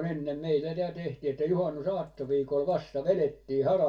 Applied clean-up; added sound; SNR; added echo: none; none; none; reverberation time 0.2 s.